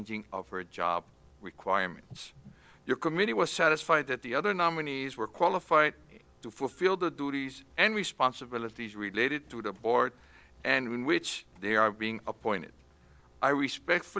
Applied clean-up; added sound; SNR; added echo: none; none; none; none.